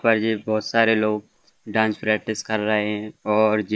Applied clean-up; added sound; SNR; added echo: neural mask model Resemble Enhance denoiser.